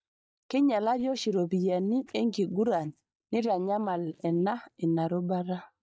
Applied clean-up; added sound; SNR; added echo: neural mask model DeepFilterNet 3.